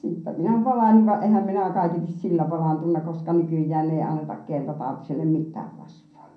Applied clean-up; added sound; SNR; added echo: none; none; none; reverberation time 0.6 s.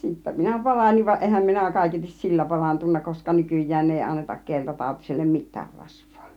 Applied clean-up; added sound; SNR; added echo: none; none; none; none.